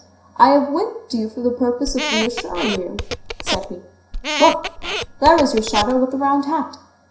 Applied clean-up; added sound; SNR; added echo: none; Squeak; 6 dB; reverberation time 0.5 s.